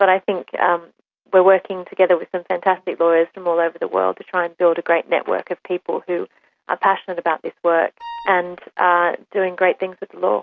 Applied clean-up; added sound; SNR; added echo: none; Wind instrument, woodwind instrument; 16 dB; none.